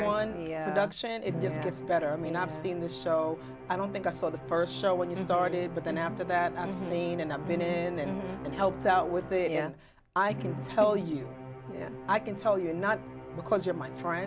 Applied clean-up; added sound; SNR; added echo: none; Musical instrument; 11 dB; none.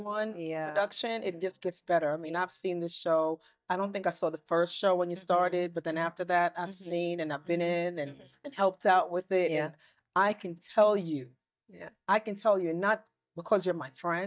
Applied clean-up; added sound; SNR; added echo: neural mask model DeepFilterNet 3.